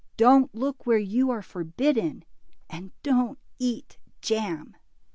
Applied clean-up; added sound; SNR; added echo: none; none; none; none.